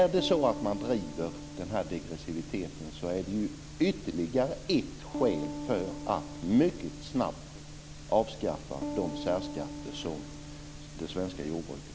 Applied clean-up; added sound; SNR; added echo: none; Piano; 10 dB; none.